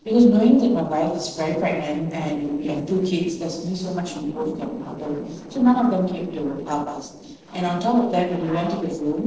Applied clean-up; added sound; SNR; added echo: neural separator model SepFormer DNS4.